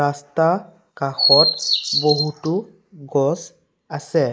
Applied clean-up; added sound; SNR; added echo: neural mask model Resemble Enhance denoiser.